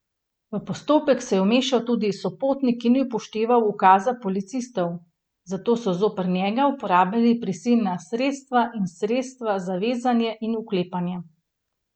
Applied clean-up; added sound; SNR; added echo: none; none; none; none.